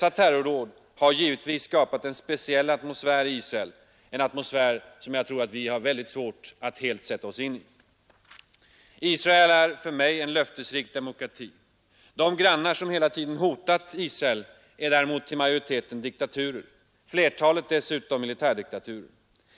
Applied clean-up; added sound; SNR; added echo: none; none; none; none.